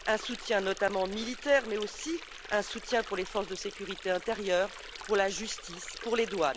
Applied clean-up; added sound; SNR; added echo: none; Stream; 13 dB; none.